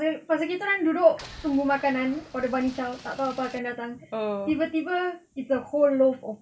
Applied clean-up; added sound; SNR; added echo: none; Boat, Water vehicle; 20 dB; none.